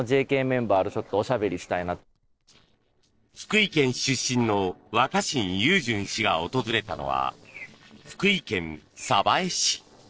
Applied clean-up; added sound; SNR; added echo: neural separator model SepFormer DNS4.